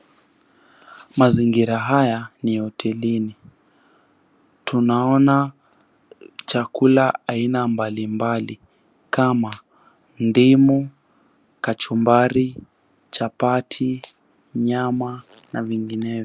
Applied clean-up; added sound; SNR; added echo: none; none; none; none.